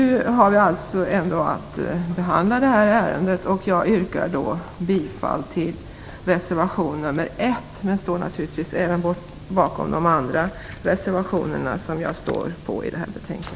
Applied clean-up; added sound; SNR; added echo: none; none; none; none.